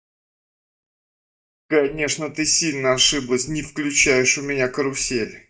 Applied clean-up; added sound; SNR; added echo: neural mask model DeepFilterNet 3.